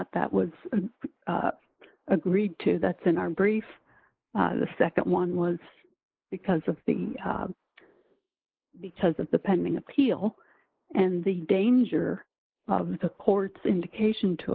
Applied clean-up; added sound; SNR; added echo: neural mask model Resemble Enhance denoiser.